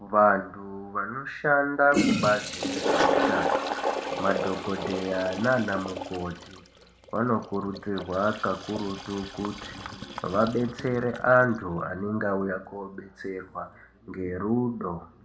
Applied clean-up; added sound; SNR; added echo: none; Toilet flush; 5 dB; reverberation time 0.9 s.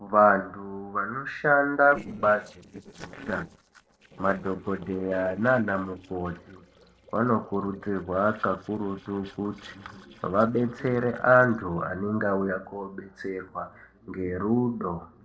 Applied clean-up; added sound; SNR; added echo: neural separator model SepFormer DNS4.